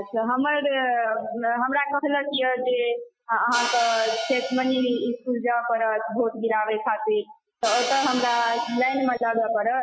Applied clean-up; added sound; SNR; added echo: classical method Wiener filter.